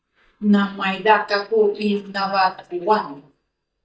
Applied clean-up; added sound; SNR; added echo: neural mask model DeepFilterNet 3.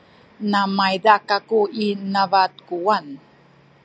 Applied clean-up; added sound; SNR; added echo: none; none; none; none.